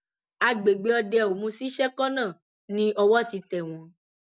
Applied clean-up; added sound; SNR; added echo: none; none; none; none.